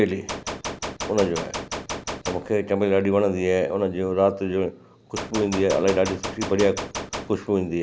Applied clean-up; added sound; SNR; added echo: none; Gunshot, gunfire; 8 dB; none.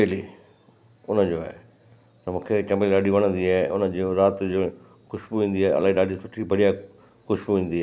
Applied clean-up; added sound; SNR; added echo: none; none; none; none.